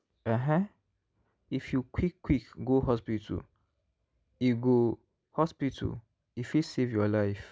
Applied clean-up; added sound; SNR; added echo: none; none; none; none.